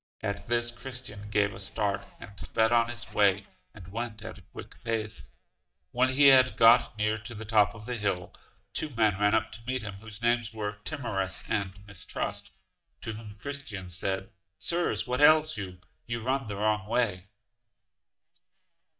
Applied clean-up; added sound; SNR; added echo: neural mask model DeepFilterNet 3.